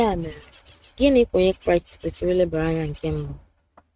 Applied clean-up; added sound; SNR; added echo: neural mask model RNNoise.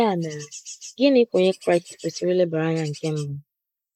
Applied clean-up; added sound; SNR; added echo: neural mask model Resemble Enhance denoiser.